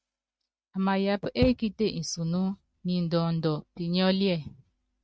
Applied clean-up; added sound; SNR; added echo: neural mask model RNNoise.